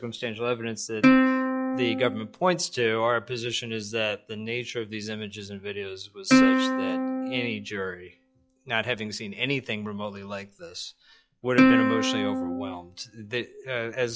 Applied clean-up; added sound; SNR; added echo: classical method log-MMSE.